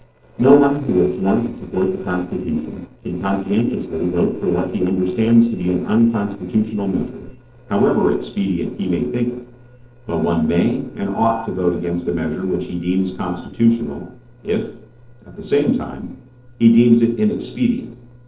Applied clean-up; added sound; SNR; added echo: neural separator model SepFormer DNS4.